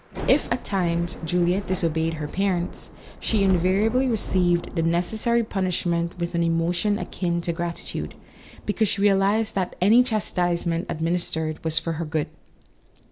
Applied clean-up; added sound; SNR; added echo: none; Thunder / Rain; 12 dB; none.